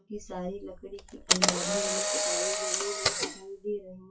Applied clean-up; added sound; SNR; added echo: classical method WPE with log-MMSE.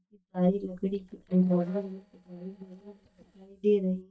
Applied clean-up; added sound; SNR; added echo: neural mask model DeepFilterNet 3.